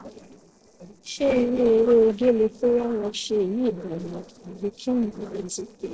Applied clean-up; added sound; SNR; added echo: neural separator model SepFormer DNS4.